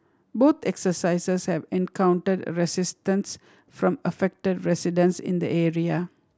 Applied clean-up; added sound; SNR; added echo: none; none; none; none.